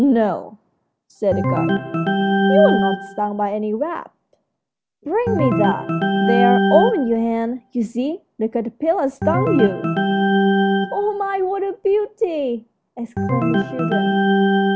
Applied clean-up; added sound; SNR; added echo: none; Organ; 0 dB; none.